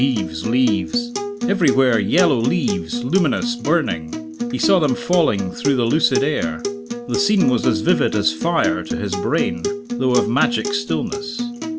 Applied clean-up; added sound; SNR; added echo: none; Acoustic guitar; 4 dB; none.